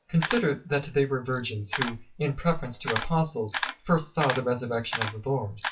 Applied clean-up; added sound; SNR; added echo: classical method WPE with log-MMSE.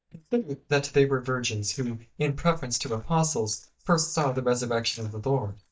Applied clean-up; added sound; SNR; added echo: neural mask model DeepFilterNet 3.